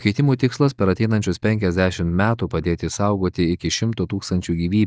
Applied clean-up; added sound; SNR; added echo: neural mask model DeepFilterNet 3.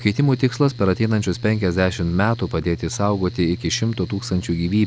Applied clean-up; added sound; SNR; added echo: none; Mechanical fan; 15 dB; none.